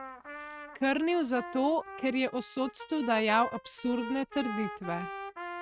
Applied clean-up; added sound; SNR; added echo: neural mask model RNNoise.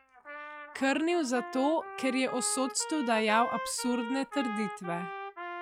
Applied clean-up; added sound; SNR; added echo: classical method log-MMSE.